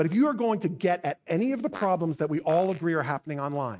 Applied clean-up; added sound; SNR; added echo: neural mask model RNNoise.